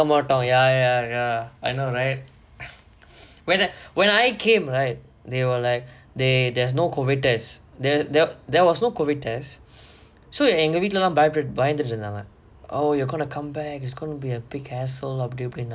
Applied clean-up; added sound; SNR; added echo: none; none; none; none.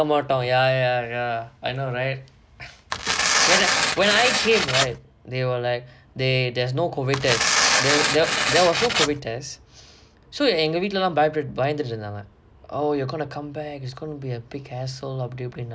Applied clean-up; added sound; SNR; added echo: none; Tearing; -3 dB; none.